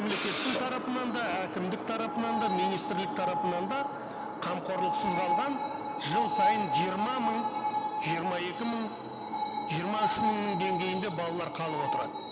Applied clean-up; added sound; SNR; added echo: none; Screech; -1 dB; none.